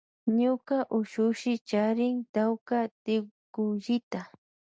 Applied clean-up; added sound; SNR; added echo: none; none; none; none.